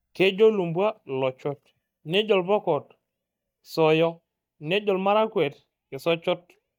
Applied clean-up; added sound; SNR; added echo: neural mask model DeepFilterNet 3.